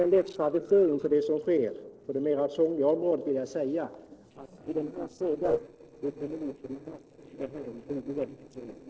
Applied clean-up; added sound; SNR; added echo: neural separator model SepFormer DNS4.